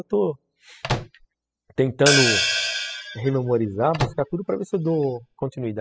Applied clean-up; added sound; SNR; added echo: classical method spectral subtraction.